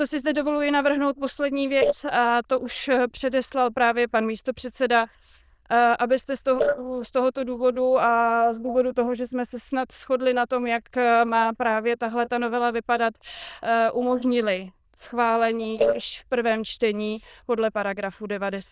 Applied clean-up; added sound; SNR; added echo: neural diffusion model UNIVERSE++.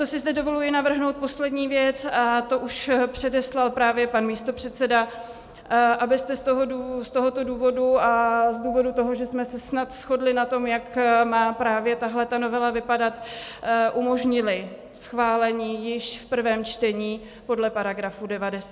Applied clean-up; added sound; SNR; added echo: none; none; none; none.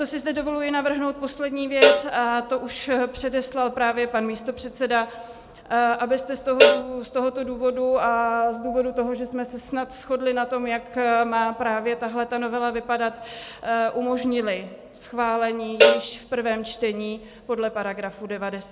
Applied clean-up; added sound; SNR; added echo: none; Cowbell; -1 dB; none.